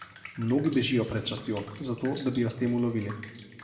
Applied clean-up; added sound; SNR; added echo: none; Drip; 15 dB; reverberation time 1.4 s.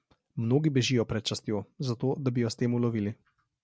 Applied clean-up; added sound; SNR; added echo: none; none; none; none.